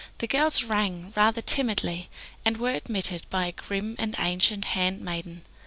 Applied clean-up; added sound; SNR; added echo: none; none; none; none.